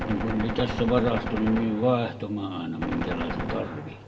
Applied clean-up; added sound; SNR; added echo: none; Gunshot, gunfire; 5 dB; reverberation time 0.8 s.